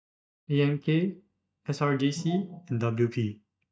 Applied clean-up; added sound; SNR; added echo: neural mask model DeepFilterNet 3.